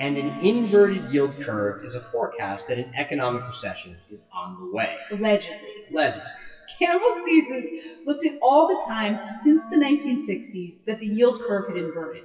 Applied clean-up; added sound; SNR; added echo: classical method WPE with log-MMSE.